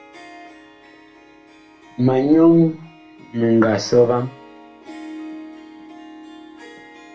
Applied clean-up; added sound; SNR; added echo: none; Harp; 19 dB; reverberation time 0.3 s.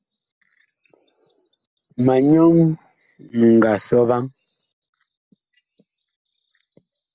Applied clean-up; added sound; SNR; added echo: none; none; none; none.